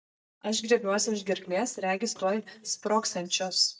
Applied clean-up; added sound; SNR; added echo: neural mask model DeepFilterNet 3.